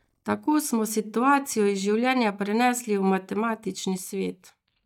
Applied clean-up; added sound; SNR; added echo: neural mask model DeepFilterNet 3.